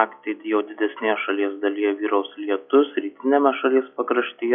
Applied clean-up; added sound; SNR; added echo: classical method log-MMSE.